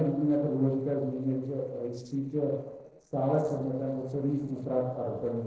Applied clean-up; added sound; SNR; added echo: neural separator model SepFormer DNS4.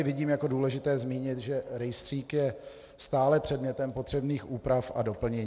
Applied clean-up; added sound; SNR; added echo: none; none; none; none.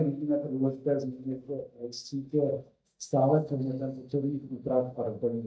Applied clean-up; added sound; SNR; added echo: neural mask model DeepFilterNet 3.